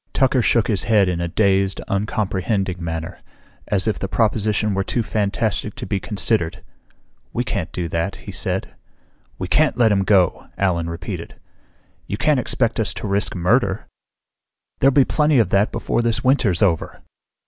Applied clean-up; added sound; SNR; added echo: none; none; none; none.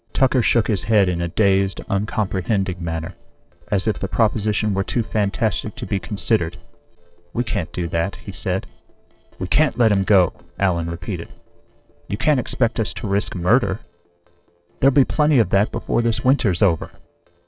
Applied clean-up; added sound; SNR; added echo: neural separator model SepFormer DNS4.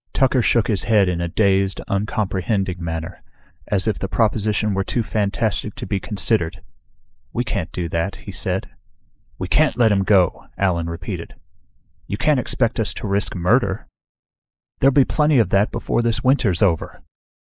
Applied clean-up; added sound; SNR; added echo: neural mask model Resemble Enhance denoiser.